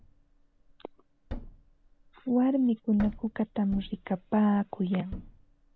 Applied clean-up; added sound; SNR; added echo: none; Thump, thud; 15 dB; none.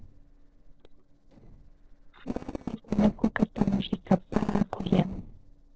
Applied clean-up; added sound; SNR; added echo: neural separator model SepFormer DNS4.